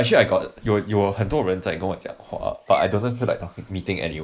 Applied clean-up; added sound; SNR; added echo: neural mask model Resemble Enhance denoiser.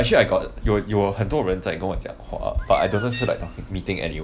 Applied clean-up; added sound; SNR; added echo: none; Bird; 14 dB; none.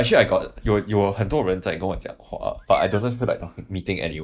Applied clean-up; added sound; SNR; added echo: neural mask model DeepFilterNet 3.